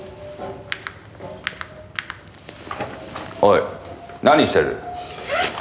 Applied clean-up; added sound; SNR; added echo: none; Wind; 18 dB; none.